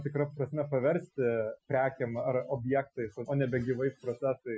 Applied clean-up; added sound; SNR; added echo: classical method Wiener filter.